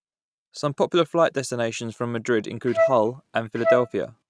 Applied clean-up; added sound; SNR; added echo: neural mask model RNNoise.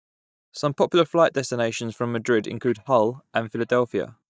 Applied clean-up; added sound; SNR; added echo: neural mask model DeepFilterNet 3.